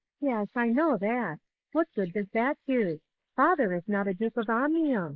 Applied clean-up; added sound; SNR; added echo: neural mask model Resemble Enhance denoiser.